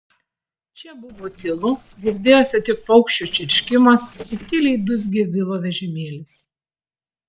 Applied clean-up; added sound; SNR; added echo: neural separator model SepFormer DNS4.